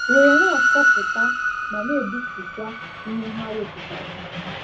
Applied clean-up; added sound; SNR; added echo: none; Train; -3 dB; reverberation time 0.4 s.